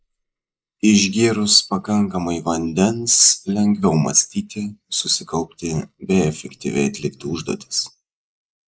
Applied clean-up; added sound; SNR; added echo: neural mask model Resemble Enhance denoiser.